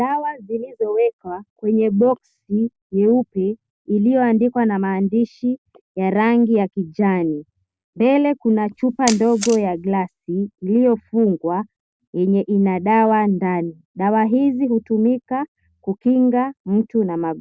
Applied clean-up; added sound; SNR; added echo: none; Camera; 12 dB; none.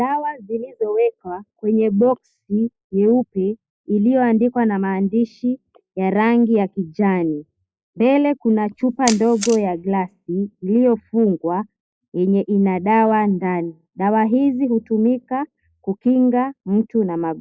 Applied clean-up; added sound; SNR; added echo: classical method log-MMSE.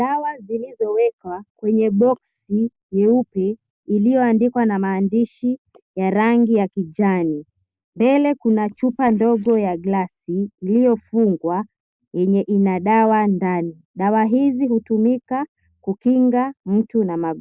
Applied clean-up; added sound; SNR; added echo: neural mask model Resemble Enhance denoiser.